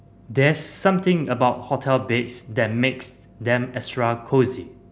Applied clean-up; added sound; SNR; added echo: none; none; none; none.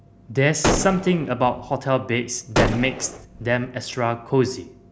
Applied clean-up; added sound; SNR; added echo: none; Gunshot, gunfire; 2 dB; none.